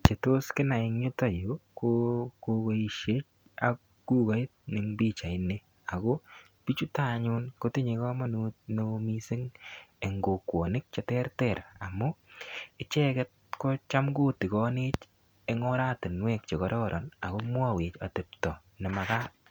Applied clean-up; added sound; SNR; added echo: none; none; none; none.